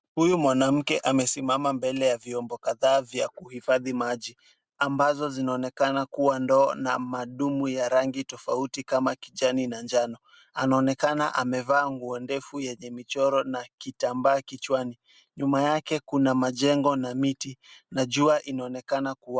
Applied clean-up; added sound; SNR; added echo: none; none; none; none.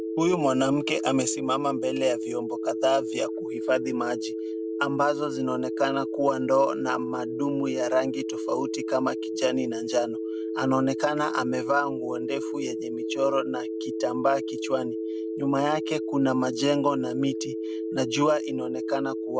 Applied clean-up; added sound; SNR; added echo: none; Telephone; 4 dB; none.